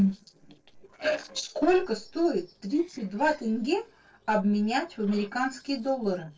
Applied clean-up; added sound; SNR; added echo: neural separator model SepFormer DNS4.